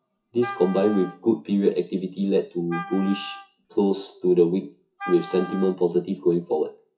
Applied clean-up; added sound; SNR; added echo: classical method WPE with log-MMSE.